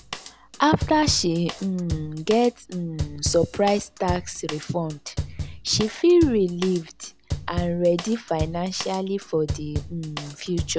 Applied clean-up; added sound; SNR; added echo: none; Drum kit; 9 dB; none.